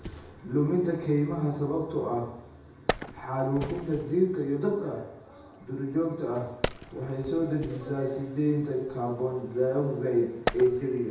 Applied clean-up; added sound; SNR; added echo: none; Wood; 11 dB; reverberation time 0.8 s.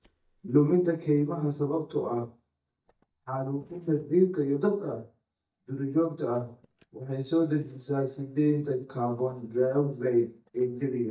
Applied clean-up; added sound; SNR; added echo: neural mask model DeepFilterNet 3.